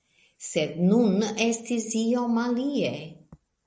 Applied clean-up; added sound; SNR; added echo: none; none; none; none.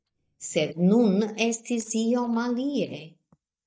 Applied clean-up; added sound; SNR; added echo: neural mask model DeepFilterNet 3.